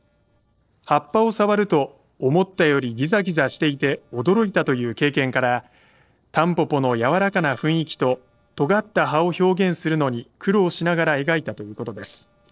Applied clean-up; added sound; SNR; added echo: neural separator model SepFormer DNS4.